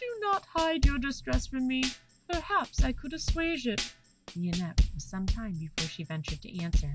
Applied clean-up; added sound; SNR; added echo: none; Tambourine / Drum / Drum kit; -1 dB; none.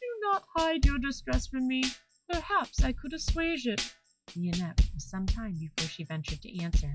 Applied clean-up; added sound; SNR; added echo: classical method log-MMSE.